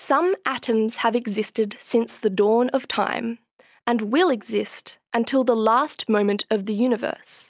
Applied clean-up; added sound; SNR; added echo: none; none; none; none.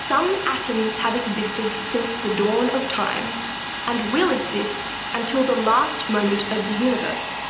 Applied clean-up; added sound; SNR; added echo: none; Domestic sounds, home sounds; 6 dB; reverberation time 0.8 s.